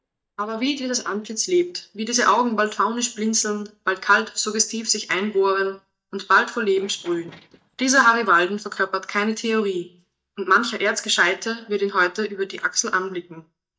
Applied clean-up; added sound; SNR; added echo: neural mask model DeepFilterNet 3.